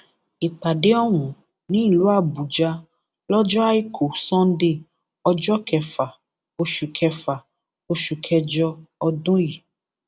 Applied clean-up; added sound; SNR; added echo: none; none; none; none.